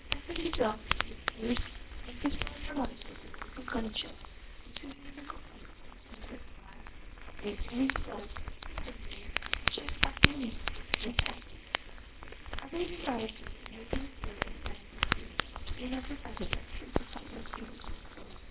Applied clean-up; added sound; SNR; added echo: neural separator model SepFormer WHAMR!.